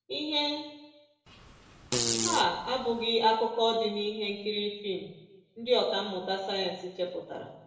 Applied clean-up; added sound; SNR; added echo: none; Fart; 3 dB; reverberation time 0.8 s.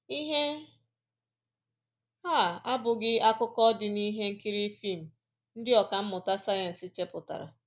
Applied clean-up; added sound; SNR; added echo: none; none; none; none.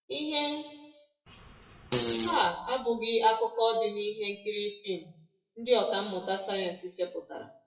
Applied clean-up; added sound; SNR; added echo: classical method WPE with log-MMSE.